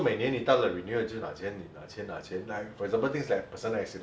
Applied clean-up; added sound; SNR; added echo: none; none; none; none.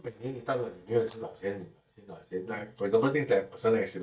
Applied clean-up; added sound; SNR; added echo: neural mask model DeepFilterNet 3.